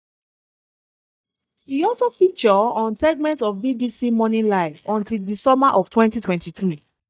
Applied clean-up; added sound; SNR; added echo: neural mask model DeepFilterNet 3.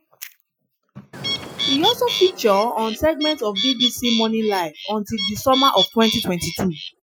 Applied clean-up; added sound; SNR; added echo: classical method Wiener filter.